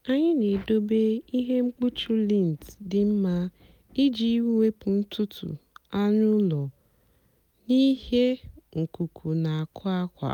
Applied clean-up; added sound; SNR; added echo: none; none; none; none.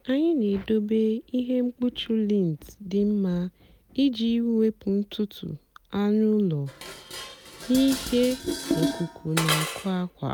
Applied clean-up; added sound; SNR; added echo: none; Dishes, pots, and pans; 10 dB; none.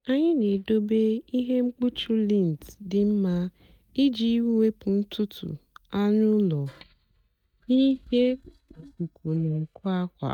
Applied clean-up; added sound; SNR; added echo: neural mask model DeepFilterNet 3.